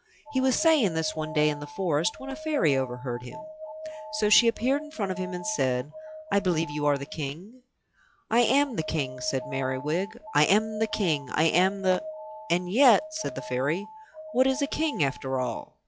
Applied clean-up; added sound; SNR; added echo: classical method log-MMSE.